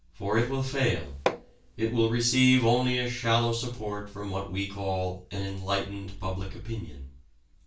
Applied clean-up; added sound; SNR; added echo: none; Hammer; 6 dB; reverberation time 0.3 s.